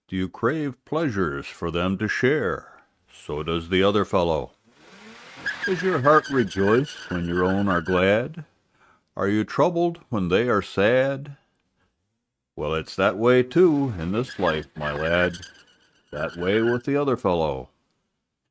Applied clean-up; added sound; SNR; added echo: neural mask model RNNoise.